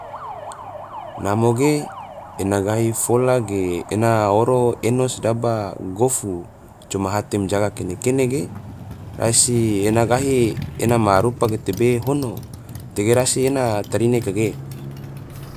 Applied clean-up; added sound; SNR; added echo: none; Motorcycle; 13 dB; none.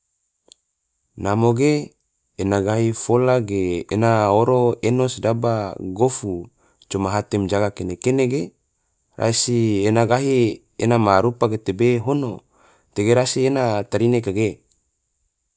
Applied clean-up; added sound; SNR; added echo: none; none; none; none.